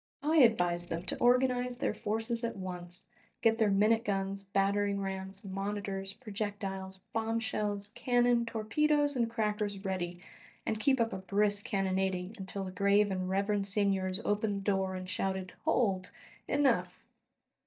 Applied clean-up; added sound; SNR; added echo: neural mask model DeepFilterNet 3.